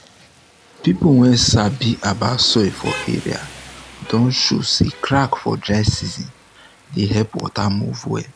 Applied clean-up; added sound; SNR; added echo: none; Rain; 19 dB; none.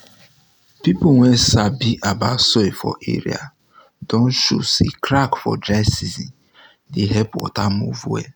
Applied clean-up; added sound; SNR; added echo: none; none; none; none.